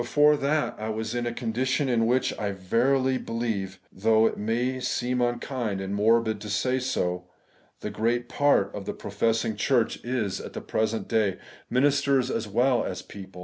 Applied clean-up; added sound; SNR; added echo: none; none; none; none.